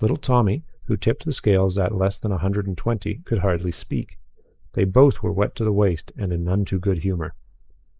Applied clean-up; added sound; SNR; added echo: neural mask model Resemble Enhance denoiser.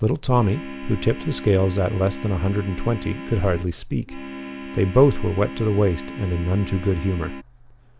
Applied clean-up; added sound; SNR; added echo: none; Organ; 12 dB; none.